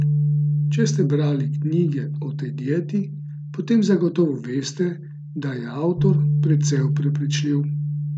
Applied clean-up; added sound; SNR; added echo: none; Bass guitar; -1 dB; none.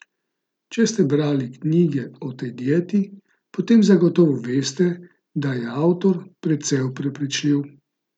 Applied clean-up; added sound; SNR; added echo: none; none; none; none.